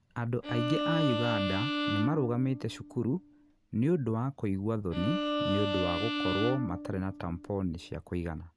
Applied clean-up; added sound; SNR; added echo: none; Bowed string instrument; 3 dB; none.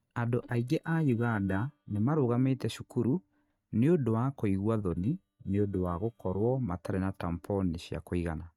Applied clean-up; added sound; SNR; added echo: neural mask model DeepFilterNet 3.